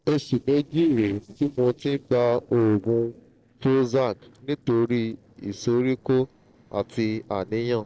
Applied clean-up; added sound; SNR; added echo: neural separator model SepFormer DNS4.